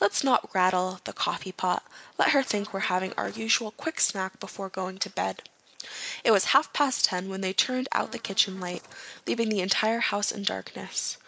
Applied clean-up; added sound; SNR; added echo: neural mask model Resemble Enhance denoiser.